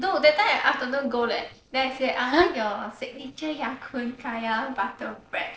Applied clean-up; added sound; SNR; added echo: neural separator model SepFormer DNS4.